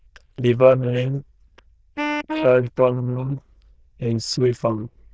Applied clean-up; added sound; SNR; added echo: neural diffusion model UNIVERSE++.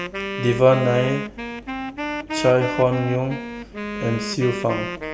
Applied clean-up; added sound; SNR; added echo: none; Wind instrument, woodwind instrument; 7 dB; none.